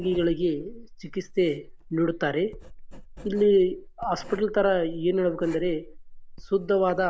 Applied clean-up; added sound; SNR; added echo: none; Writing; 15 dB; none.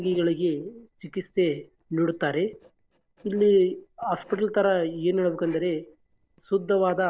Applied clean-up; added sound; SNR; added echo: neural separator model SepFormer DNS4.